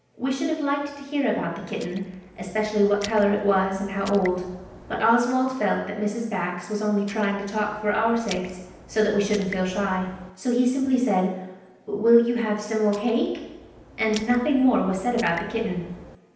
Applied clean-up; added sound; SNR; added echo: none; Raindrop; 18 dB; reverberation time 0.9 s.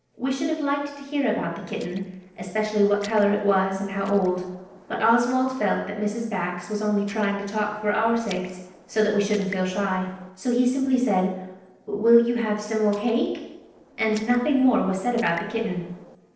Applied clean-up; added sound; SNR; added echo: neural separator model SepFormer DNS4.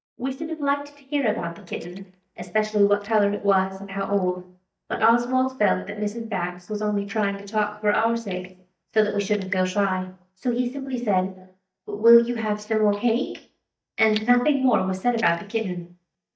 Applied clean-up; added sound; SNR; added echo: neural mask model DeepFilterNet 3.